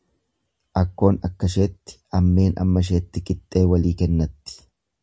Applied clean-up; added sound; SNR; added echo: none; none; none; none.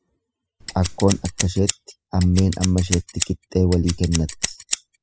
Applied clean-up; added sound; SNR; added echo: classical method spectral subtraction.